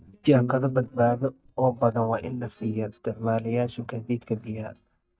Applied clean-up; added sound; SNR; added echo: neural mask model DeepFilterNet 3.